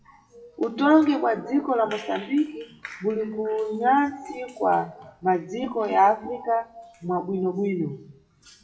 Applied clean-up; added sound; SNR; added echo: classical method WPE with log-MMSE.